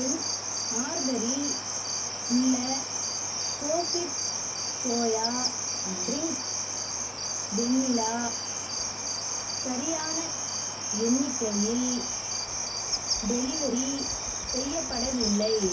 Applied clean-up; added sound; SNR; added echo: none; Cricket; 0 dB; reverberation time 0.3 s.